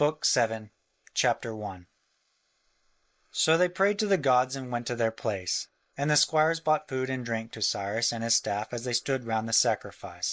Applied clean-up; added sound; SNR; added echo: neural mask model Resemble Enhance denoiser.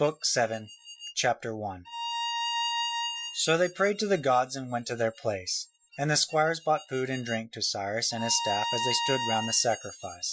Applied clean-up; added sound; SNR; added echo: classical method Wiener filter.